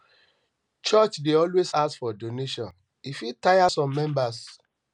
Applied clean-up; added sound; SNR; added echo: none; none; none; none.